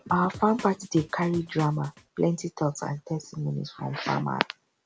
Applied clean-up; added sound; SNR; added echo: none; Drum; 17 dB; none.